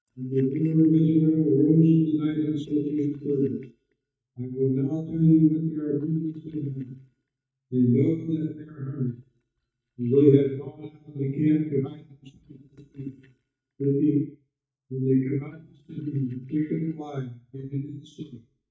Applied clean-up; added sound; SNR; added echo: neural mask model DeepFilterNet 3.